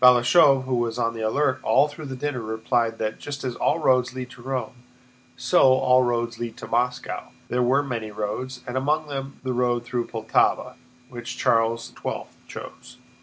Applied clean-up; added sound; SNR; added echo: none; none; none; none.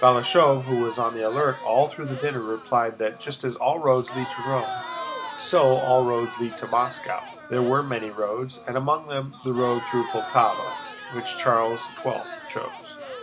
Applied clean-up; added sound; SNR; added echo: none; Crowd; 12 dB; none.